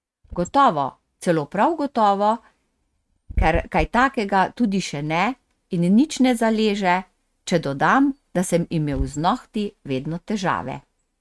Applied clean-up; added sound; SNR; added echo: neural mask model RNNoise.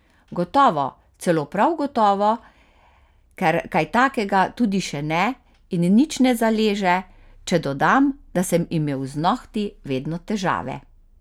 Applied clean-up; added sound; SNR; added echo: none; none; none; none.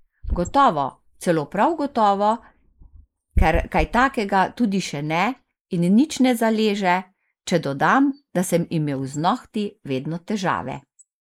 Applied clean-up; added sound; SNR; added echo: neural mask model Resemble Enhance denoiser.